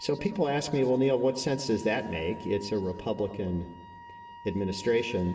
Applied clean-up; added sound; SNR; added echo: none; Wind instrument, woodwind instrument; 18 dB; reverberation time 1.6 s.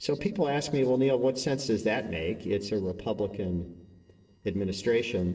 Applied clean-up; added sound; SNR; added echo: neural separator model SepFormer DNS4.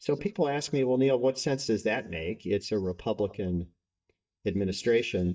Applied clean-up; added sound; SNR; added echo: neural mask model DeepFilterNet 3.